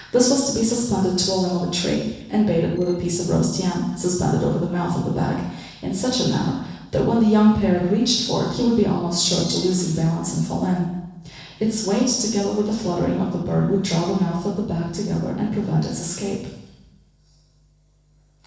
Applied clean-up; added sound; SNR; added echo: neural separator model SepFormer DNS4.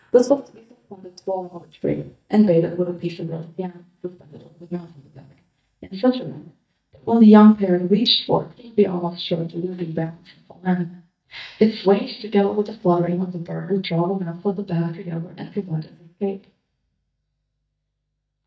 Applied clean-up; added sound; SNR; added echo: neural mask model DeepFilterNet 3.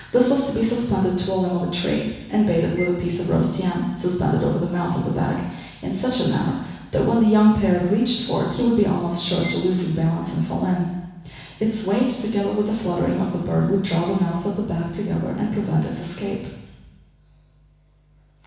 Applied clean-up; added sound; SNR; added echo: none; Bowed string instrument; 17 dB; reverberation time 1.1 s.